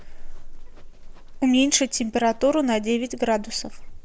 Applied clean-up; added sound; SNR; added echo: none; Livestock, farm animals, working animals; 11 dB; none.